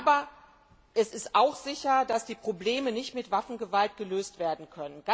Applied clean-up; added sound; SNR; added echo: none; none; none; none.